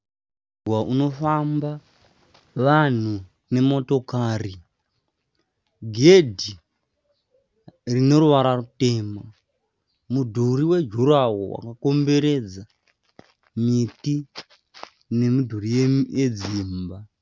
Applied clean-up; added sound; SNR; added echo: none; none; none; none.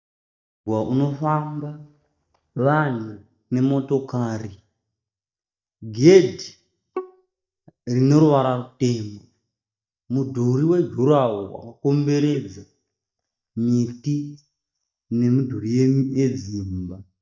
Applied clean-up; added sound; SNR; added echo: neural mask model DeepFilterNet 3.